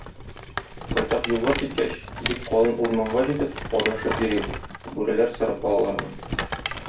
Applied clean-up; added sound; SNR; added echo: none; Rattle; 6 dB; reverberation time 0.3 s.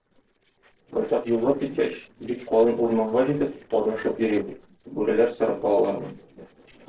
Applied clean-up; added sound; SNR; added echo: neural separator model SepFormer DNS4.